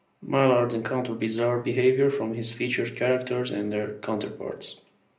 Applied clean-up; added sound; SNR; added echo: none; none; none; reverberation time 0.5 s.